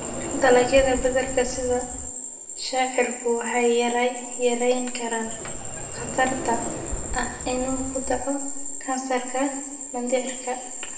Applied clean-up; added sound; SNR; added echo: none; Sliding door; 12 dB; reverberation time 1.0 s.